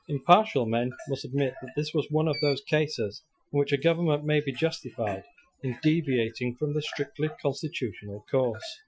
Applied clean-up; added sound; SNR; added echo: classical method Wiener filter.